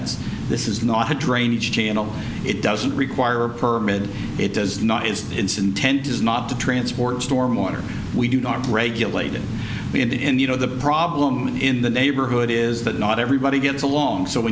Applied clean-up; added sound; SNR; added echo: none; none; none; none.